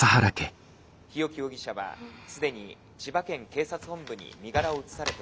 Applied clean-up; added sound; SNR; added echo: none; none; none; none.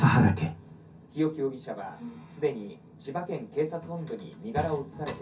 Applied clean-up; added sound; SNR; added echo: none; none; none; reverberation time 0.3 s.